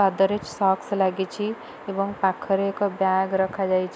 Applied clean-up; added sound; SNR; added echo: none; none; none; none.